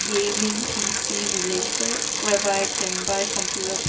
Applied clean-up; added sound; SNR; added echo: none; Bicycle; -3 dB; reverberation time 0.2 s.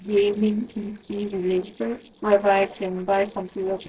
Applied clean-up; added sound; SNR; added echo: neural separator model SepFormer DNS4.